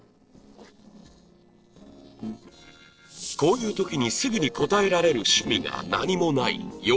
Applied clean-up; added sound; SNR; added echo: neural separator model SepFormer DNS4.